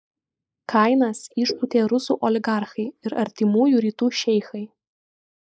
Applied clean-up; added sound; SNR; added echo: neural mask model Resemble Enhance denoiser.